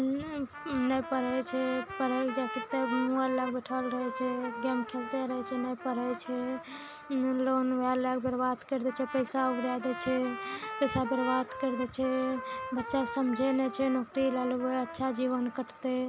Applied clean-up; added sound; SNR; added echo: none; Trumpet; 10 dB; none.